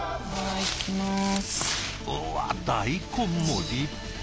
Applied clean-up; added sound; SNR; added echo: none; Accelerating, revving, vroom; 14 dB; none.